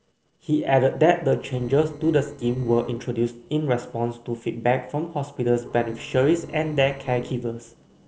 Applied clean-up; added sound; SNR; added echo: neural separator model SepFormer DNS4.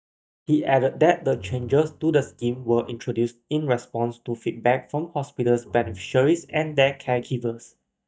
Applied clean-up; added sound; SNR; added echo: neural mask model DeepFilterNet 3.